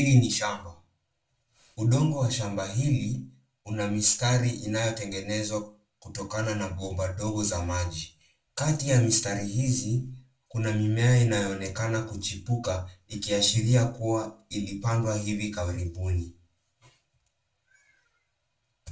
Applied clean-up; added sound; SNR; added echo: none; none; none; reverberation time 0.2 s.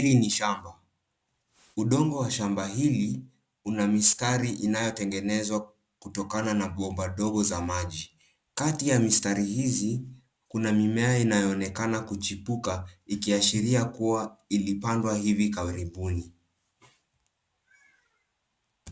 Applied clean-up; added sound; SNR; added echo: none; none; none; none.